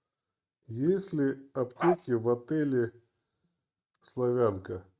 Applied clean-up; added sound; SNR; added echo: neural mask model RNNoise.